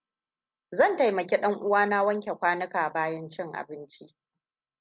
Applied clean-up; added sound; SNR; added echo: none; none; none; none.